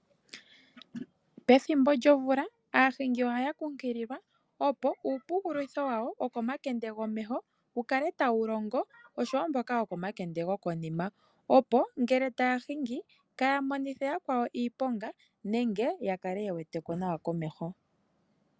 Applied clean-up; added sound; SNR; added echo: none; none; none; none.